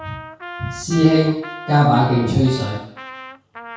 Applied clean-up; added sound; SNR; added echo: none; Trumpet; 15 dB; reverberation time 0.6 s.